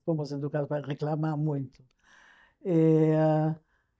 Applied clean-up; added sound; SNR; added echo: neural mask model DeepFilterNet 3.